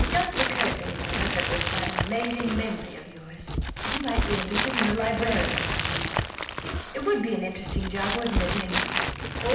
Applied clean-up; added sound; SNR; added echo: none; Crumpling, crinkling; -2 dB; reverberation time 0.8 s.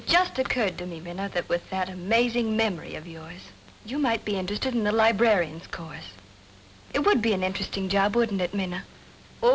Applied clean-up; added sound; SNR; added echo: none; none; none; none.